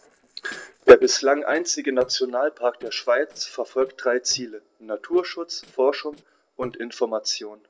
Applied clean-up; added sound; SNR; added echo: neural separator model SepFormer DNS4.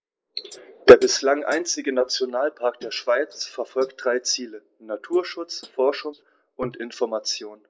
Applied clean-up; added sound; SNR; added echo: neural mask model Resemble Enhance denoiser.